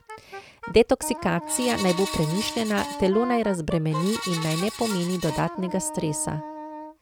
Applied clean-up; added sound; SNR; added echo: none; Wind instrument, woodwind instrument + Screech; 9 dB; none.